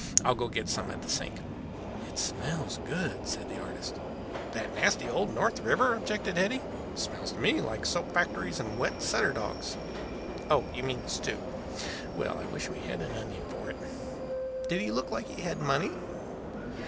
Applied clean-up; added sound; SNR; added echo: none; Subway, metro, underground; 4 dB; none.